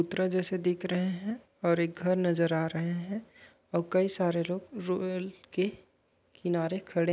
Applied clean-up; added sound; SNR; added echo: none; none; none; none.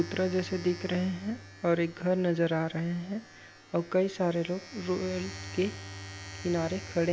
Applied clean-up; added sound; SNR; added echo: none; Domestic sounds, home sounds + Bowed string instrument; 14 dB; none.